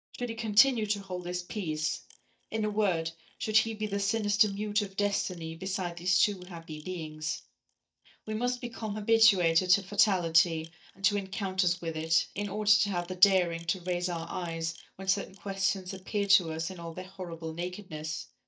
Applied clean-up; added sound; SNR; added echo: neural mask model DeepFilterNet 3.